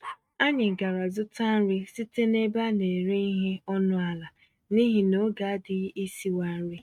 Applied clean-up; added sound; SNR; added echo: neural mask model RNNoise.